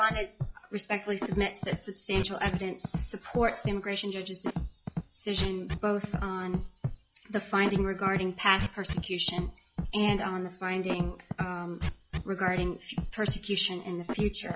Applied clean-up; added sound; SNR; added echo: classical method log-MMSE.